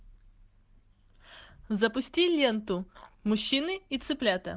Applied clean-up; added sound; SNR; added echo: none; none; none; none.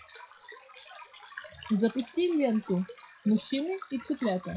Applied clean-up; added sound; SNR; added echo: classical method WPE with log-MMSE.